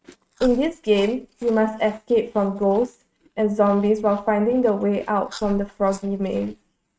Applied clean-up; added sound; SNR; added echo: neural mask model RNNoise.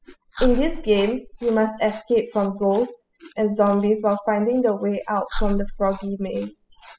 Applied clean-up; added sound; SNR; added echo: classical method spectral subtraction.